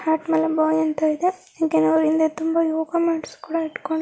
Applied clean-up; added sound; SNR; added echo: none; none; none; none.